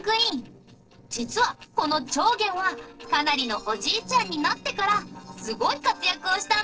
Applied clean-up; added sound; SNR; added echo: neural separator model SepFormer DNS4.